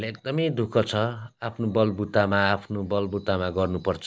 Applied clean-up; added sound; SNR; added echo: none; none; none; none.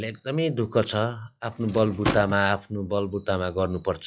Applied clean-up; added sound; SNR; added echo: classical method log-MMSE.